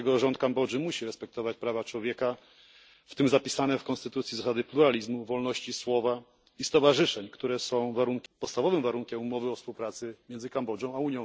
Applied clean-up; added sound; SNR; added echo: none; none; none; none.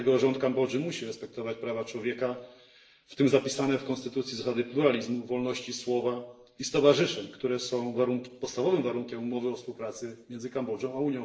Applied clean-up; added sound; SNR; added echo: none; none; none; reverberation time 0.7 s.